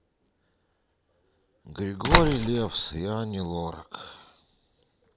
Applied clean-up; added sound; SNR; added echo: none; Slam; -4 dB; none.